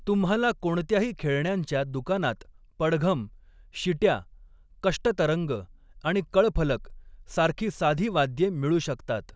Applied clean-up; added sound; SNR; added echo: none; none; none; none.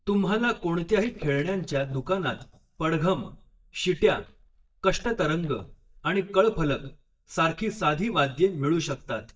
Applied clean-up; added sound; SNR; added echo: neural mask model DeepFilterNet 3.